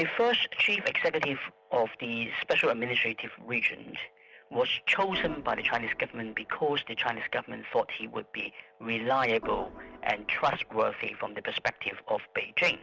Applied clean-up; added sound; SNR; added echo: none; Organ; 17 dB; none.